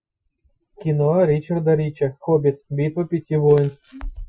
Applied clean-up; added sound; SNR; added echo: classical method Wiener filter.